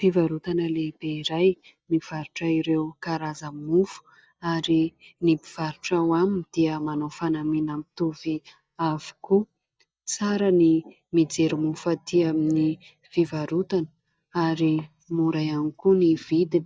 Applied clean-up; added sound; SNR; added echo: neural mask model DeepFilterNet 3.